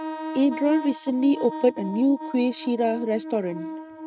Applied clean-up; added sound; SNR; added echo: neural mask model RNNoise.